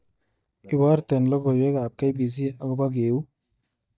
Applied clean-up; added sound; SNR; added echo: neural mask model DeepFilterNet 3.